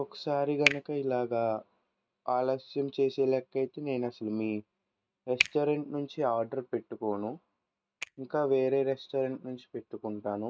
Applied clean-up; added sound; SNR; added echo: neural mask model RNNoise.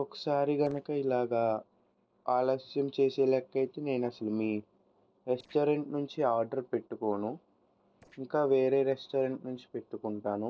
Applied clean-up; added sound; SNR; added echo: neural separator model SepFormer DNS4.